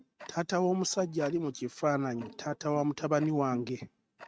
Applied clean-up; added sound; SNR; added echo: neural mask model RNNoise.